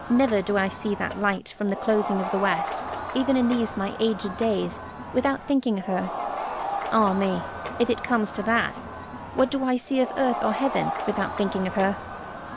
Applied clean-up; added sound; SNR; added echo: none; Crowd; 8 dB; none.